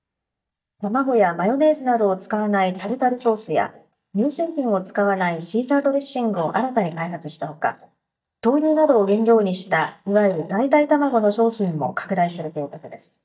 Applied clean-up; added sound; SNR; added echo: neural mask model DeepFilterNet 3.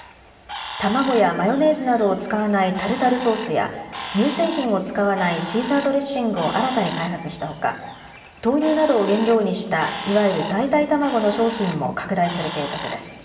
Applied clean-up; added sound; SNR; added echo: none; Bird; 13 dB; reverberation time 2.0 s.